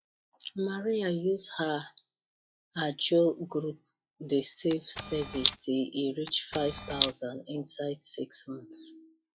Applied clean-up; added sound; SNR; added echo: classical method log-MMSE.